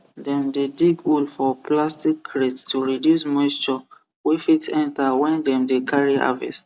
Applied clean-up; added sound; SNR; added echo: none; none; none; none.